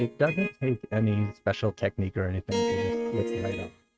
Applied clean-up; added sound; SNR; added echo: neural mask model RNNoise.